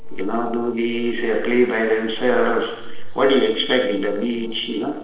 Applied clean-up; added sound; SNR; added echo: neural separator model SepFormer DNS4.